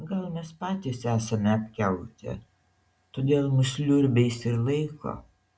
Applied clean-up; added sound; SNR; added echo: none; none; none; none.